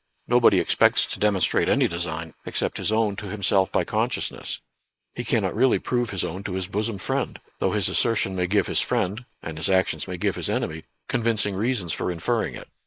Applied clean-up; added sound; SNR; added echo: neural mask model Resemble Enhance denoiser.